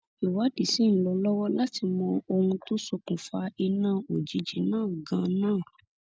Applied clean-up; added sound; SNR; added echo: none; none; none; none.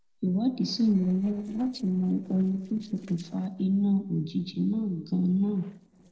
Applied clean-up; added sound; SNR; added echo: neural separator model SepFormer DNS4.